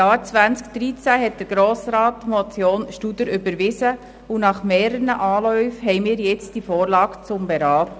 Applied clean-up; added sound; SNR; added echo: none; none; none; none.